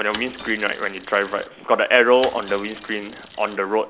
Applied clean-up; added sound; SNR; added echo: none; Mechanisms / Bicycle; 17 dB; none.